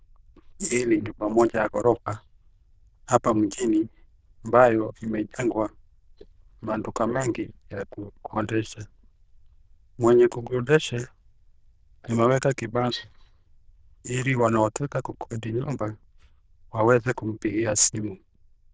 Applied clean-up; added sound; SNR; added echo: neural diffusion model UNIVERSE++.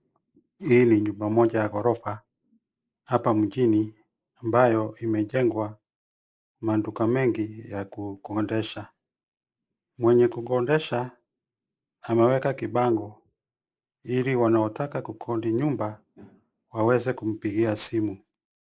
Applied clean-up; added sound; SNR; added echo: neural mask model Resemble Enhance denoiser.